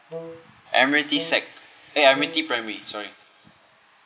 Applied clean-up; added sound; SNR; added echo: none; Wind instrument, woodwind instrument; 15 dB; none.